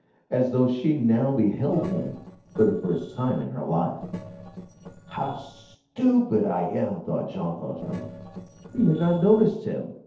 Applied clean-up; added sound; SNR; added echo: neural separator model SepFormer DNS4.